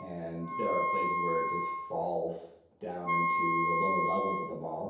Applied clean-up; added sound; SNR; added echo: none; Wind instrument, woodwind instrument; -3 dB; reverberation time 0.7 s.